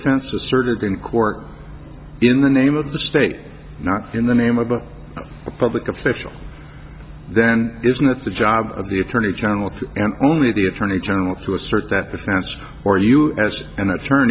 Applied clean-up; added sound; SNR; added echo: none; none; none; none.